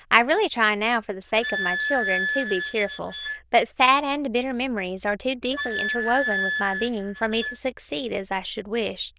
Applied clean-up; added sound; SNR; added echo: neural diffusion model UNIVERSE++.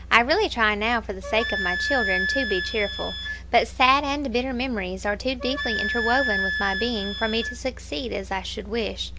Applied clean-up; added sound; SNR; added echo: none; Wind instrument, woodwind instrument; 5 dB; none.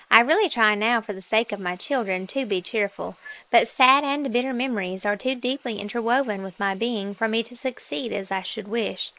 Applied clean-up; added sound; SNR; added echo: neural mask model Resemble Enhance denoiser.